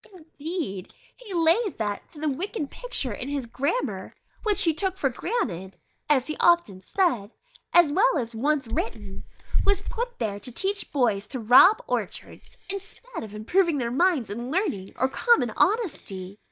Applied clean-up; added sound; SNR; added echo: neural mask model DeepFilterNet 3.